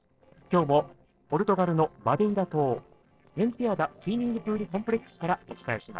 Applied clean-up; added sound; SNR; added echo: neural separator model SepFormer DNS4.